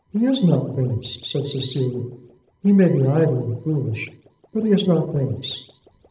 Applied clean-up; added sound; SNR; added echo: neural separator model SepFormer DNS4.